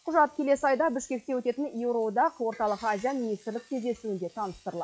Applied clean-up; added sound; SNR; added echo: classical method log-MMSE.